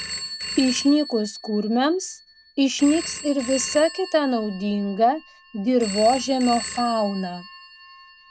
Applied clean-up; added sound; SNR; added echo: none; Telephone; 10 dB; none.